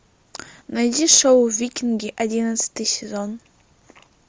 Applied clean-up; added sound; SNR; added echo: none; none; none; none.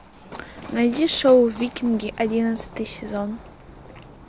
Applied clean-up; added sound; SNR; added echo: none; Run; 20 dB; none.